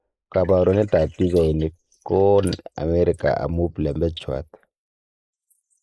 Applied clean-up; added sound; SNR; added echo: neural mask model Resemble Enhance denoiser.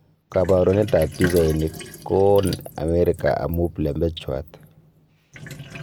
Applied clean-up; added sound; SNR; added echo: none; Sink (filling or washing); 14 dB; none.